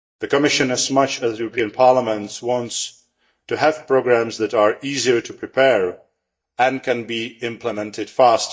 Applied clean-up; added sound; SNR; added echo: neural mask model DeepFilterNet 3.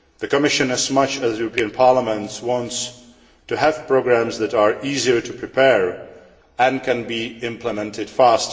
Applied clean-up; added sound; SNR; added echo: none; Finger snapping; 19 dB; reverberation time 0.9 s.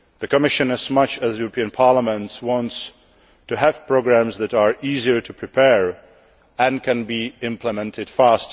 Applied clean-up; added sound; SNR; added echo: none; none; none; none.